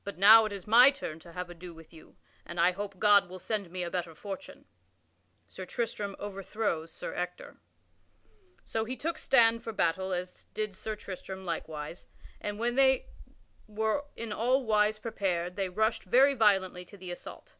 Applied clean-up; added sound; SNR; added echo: none; none; none; none.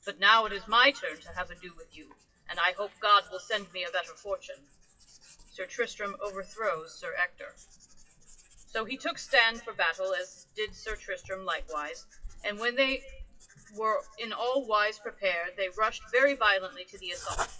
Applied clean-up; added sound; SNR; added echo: classical method WPE with log-MMSE.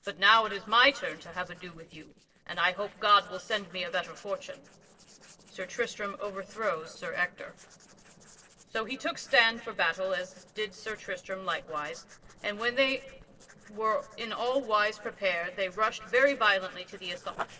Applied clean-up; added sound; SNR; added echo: neural separator model SepFormer DNS4.